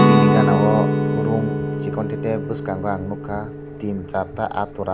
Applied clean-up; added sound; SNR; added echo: none; Guitar; -5 dB; none.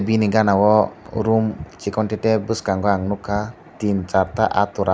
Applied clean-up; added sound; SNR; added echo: none; none; none; none.